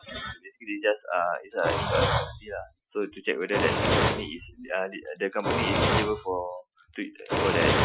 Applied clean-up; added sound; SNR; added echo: classical method Wiener filter.